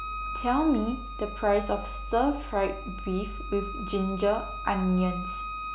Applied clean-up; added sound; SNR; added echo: none; Bowed string instrument; 10 dB; none.